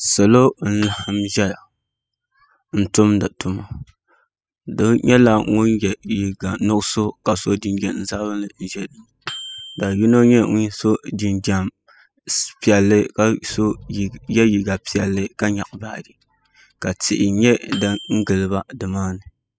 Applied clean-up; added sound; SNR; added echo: classical method spectral subtraction.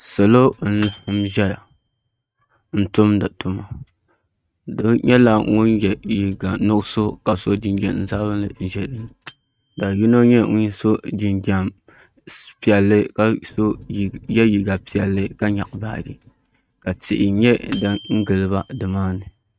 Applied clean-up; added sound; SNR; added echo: neural mask model RNNoise.